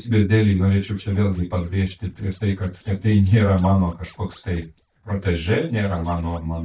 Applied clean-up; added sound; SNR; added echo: neural mask model DeepFilterNet 3.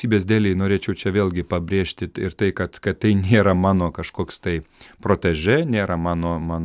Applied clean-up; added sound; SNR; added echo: none; none; none; none.